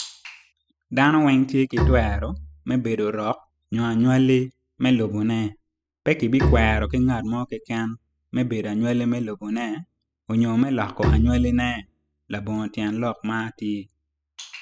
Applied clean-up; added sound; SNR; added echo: classical method spectral subtraction.